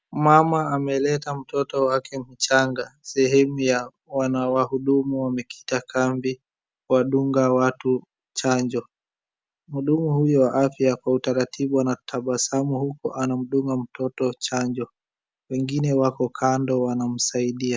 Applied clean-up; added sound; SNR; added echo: none; none; none; none.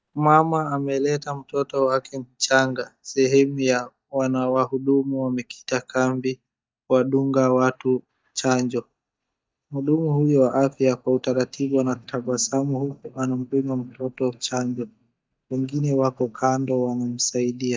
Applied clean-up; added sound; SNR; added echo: neural mask model DeepFilterNet 3.